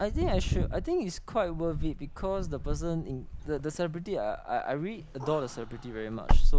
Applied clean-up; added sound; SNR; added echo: none; Wind / Car; -4 dB; none.